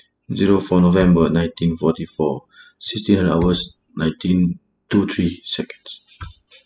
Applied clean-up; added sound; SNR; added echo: classical method spectral subtraction.